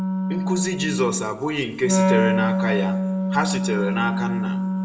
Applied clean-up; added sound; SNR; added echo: none; Wind instrument, woodwind instrument; -3 dB; reverberation time 1.4 s.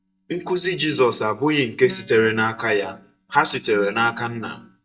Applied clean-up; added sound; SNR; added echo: neural mask model DeepFilterNet 3.